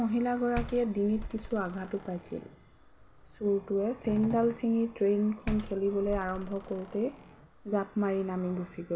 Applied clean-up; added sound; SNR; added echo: none; Slam; 14 dB; none.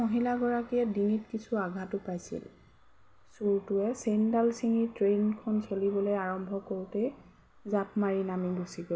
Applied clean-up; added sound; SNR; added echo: none; none; none; none.